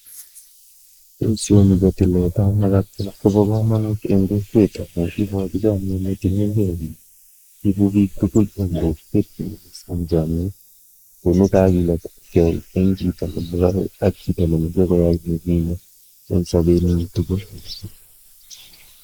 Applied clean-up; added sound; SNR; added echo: neural mask model Resemble Enhance denoiser.